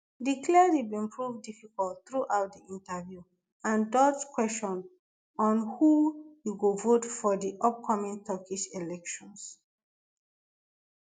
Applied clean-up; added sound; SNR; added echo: none; none; none; none.